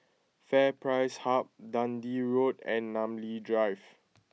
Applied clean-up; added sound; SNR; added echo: none; none; none; none.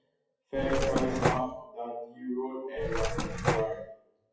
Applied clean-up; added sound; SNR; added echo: classical method WPE with log-MMSE.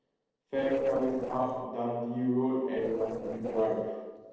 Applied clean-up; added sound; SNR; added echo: neural separator model SepFormer DNS4.